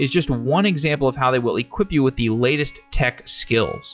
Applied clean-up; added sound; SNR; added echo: classical method log-MMSE.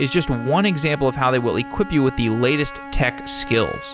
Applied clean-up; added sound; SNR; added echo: none; Wind instrument, woodwind instrument; 13 dB; none.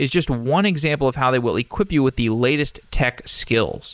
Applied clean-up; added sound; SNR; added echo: neural mask model Resemble Enhance denoiser.